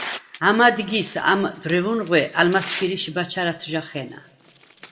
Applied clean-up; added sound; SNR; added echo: none; Tearing; 16 dB; reverberation time 1.0 s.